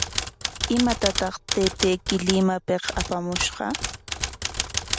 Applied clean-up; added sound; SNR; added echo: none; Typewriter; 4 dB; none.